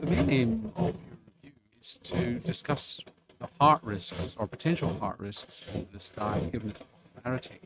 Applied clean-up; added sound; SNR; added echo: neural mask model RNNoise.